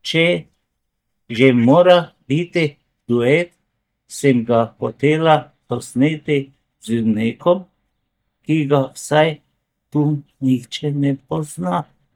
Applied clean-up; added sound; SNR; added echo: neural mask model DeepFilterNet 3.